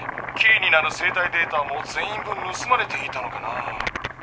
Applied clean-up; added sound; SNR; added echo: none; Boiling; 8 dB; none.